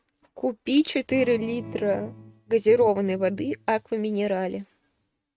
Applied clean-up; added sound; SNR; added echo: neural mask model RNNoise.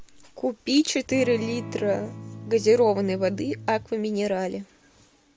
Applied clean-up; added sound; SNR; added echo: none; Electric guitar / Strum; 13 dB; none.